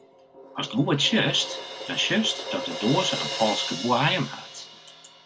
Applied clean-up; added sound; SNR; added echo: none; Crash cymbal; 8 dB; none.